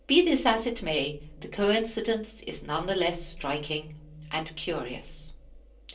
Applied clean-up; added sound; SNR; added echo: none; none; none; reverberation time 0.3 s.